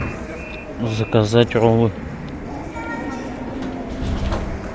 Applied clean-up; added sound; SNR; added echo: none; Train; 10 dB; none.